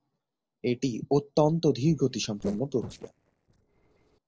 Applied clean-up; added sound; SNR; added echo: neural separator model SepFormer DNS4.